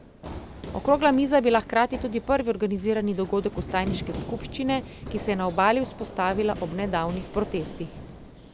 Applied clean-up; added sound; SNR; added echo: none; Run; 12 dB; none.